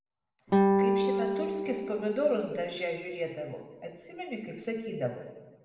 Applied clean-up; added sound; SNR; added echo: none; Guitar; -4 dB; reverberation time 1.1 s.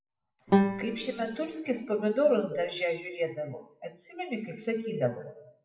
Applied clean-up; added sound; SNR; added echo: classical method WPE with log-MMSE.